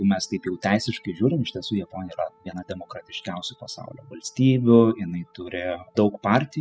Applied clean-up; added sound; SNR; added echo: classical method spectral subtraction.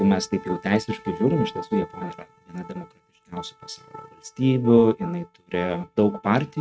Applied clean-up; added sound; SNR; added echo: neural mask model RNNoise.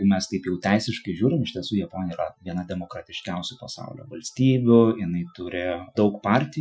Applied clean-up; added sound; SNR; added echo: classical method Wiener filter.